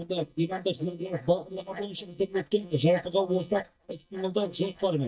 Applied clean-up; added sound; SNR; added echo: neural mask model DeepFilterNet 3.